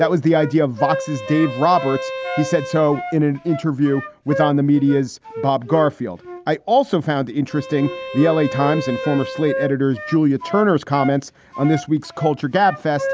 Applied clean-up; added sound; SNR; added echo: none; Wind instrument, woodwind instrument + Bowed string instrument; 10 dB; none.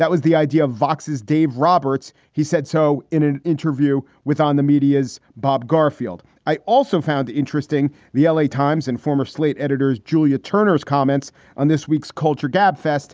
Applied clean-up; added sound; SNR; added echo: none; none; none; none.